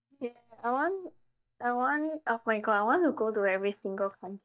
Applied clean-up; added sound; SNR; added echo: neural mask model DeepFilterNet 3.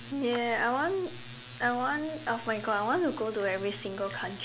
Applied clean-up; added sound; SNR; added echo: none; Brass instrument + Clapping; 19 dB; none.